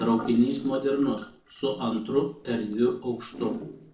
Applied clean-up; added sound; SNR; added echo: neural separator model SepFormer DNS4.